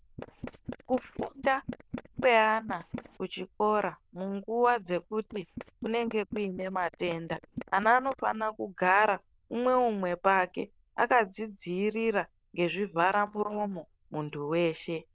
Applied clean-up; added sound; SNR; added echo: neural diffusion model UNIVERSE++.